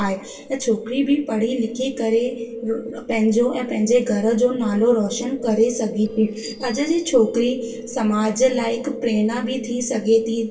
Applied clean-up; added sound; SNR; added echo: neural separator model SepFormer DNS4.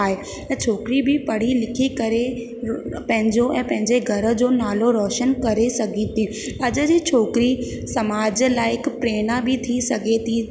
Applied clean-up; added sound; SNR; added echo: none; none; none; none.